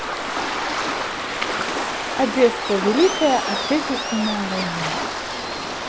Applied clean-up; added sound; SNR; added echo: none; Waves, surf; 1 dB; none.